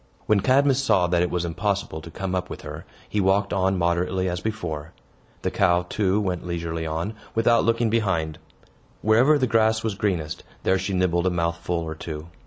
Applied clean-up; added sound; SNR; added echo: none; none; none; none.